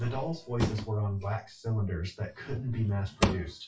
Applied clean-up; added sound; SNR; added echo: classical method WPE with log-MMSE.